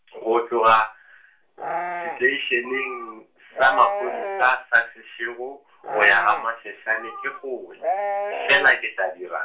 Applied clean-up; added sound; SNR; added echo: none; Livestock, farm animals, working animals; 6 dB; reverberation time 0.3 s.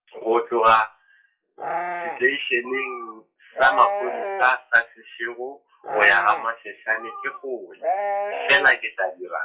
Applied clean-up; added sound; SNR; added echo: classical method WPE with log-MMSE.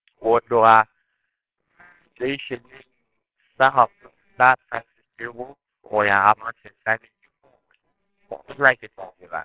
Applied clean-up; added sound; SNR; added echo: neural separator model SepFormer WHAMR!.